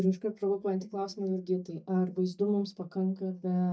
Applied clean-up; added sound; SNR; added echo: neural mask model DeepFilterNet 3.